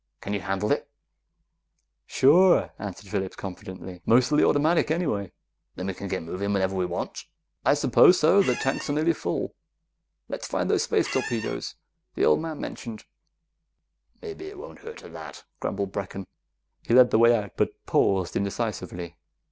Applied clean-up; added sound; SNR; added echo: none; Squeak; 9 dB; none.